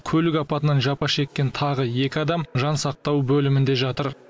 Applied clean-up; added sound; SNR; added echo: none; none; none; none.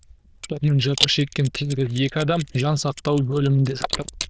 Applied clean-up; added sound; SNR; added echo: neural diffusion model UNIVERSE++.